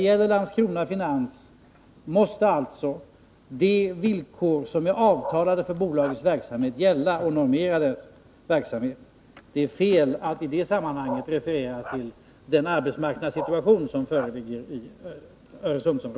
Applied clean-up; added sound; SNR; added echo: none; Bark; 14 dB; none.